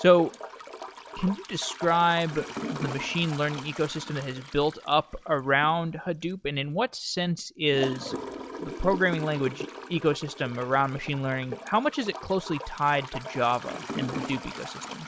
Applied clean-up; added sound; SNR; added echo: none; Toilet flush / Gurgling; 11 dB; none.